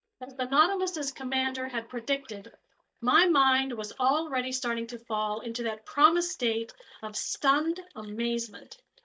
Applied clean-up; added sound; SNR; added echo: neural mask model DeepFilterNet 3.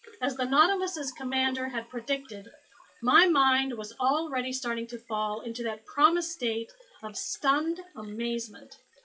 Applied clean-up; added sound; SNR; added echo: classical method WPE with log-MMSE.